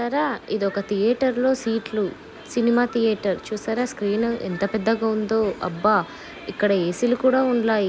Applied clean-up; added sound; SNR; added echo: none; none; none; none.